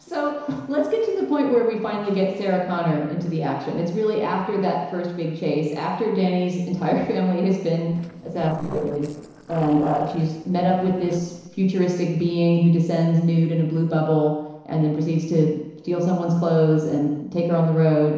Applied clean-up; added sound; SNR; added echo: neural separator model SepFormer DNS4.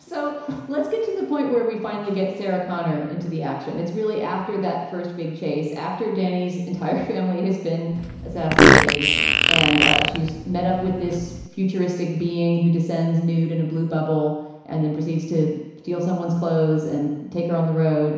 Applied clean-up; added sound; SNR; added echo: none; Fart; -4 dB; reverberation time 1.0 s.